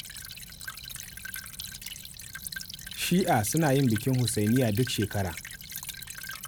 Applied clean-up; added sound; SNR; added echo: none; Stream / Trickle, dribble; 11 dB; none.